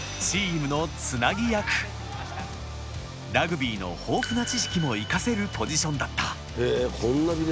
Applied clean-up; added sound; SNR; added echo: none; none; none; none.